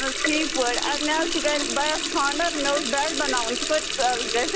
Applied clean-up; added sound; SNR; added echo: none; Water tap, faucet; 1 dB; none.